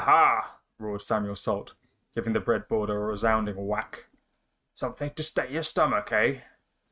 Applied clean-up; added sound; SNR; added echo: neural mask model RNNoise.